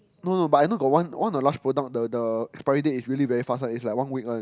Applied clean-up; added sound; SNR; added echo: none; none; none; none.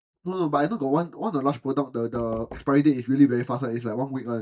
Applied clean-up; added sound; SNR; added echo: neural mask model DeepFilterNet 3.